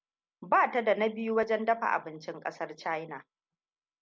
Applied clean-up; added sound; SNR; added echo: none; none; none; none.